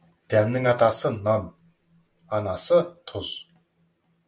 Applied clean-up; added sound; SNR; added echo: none; none; none; none.